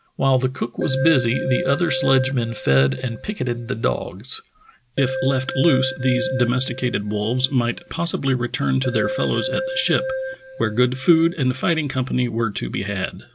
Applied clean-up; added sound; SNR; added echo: none; Keyboard (musical); 8 dB; none.